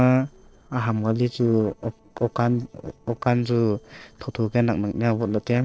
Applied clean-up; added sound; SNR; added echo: neural separator model SepFormer DNS4.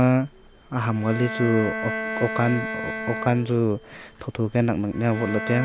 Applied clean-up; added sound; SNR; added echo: none; Bowed string instrument; 9 dB; none.